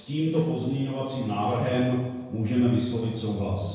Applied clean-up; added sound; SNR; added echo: none; none; none; reverberation time 0.9 s.